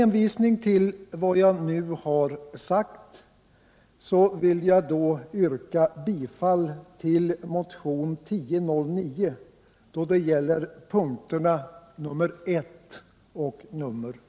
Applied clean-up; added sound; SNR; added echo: none; none; none; none.